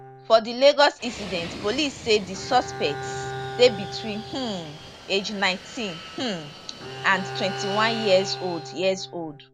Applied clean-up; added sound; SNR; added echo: none; Fixed-wing aircraft, airplane + Bowed string instrument; 11 dB; none.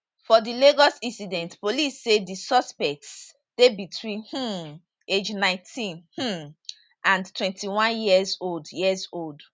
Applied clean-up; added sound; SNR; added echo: none; none; none; none.